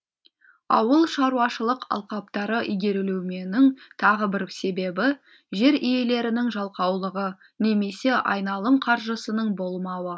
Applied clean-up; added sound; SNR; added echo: none; none; none; none.